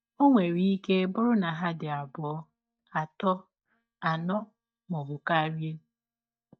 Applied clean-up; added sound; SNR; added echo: neural mask model DeepFilterNet 3.